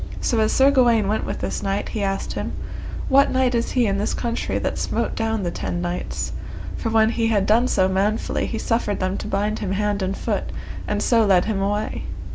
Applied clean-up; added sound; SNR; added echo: none; none; none; none.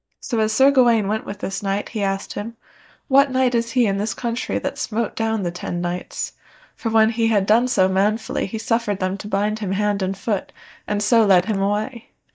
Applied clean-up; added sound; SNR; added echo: neural mask model DeepFilterNet 3.